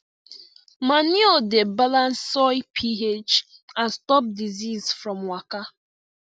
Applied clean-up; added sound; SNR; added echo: none; none; none; none.